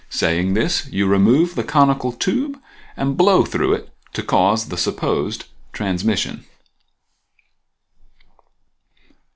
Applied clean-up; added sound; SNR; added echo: none; none; none; none.